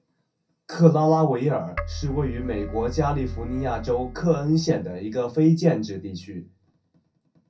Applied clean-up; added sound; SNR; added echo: none; Keyboard (musical); 10 dB; reverberation time 0.3 s.